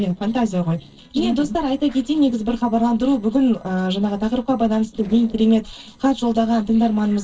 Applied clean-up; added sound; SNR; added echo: neural separator model SepFormer DNS4.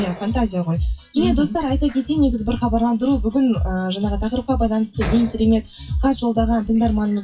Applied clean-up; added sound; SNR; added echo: classical method WPE with log-MMSE.